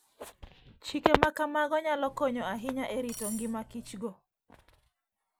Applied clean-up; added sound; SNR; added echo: none; Cutlery, silverware; 15 dB; none.